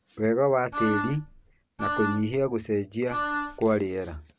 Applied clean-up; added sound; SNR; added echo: none; Wind instrument, woodwind instrument; 5 dB; none.